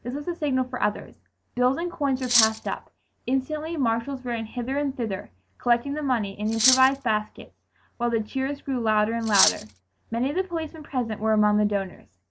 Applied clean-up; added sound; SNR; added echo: none; Cutlery, silverware; 0 dB; none.